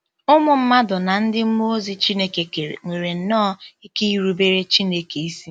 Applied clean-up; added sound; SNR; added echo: none; none; none; none.